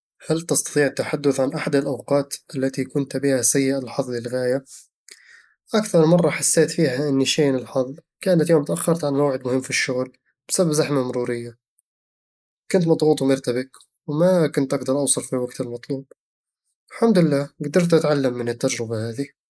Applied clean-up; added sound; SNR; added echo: neural mask model Resemble Enhance denoiser.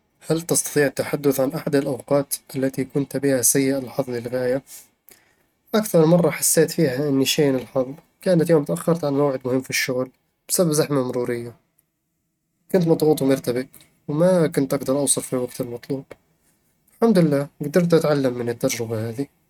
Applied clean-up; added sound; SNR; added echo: neural mask model RNNoise.